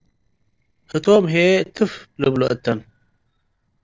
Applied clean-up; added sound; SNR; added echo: neural separator model SepFormer DNS4.